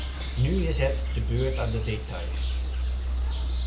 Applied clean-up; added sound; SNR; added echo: none; Bird vocalization, bird call, bird song; -4 dB; none.